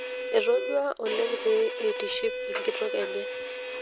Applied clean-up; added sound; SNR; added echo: none; Bowed string instrument; 5 dB; none.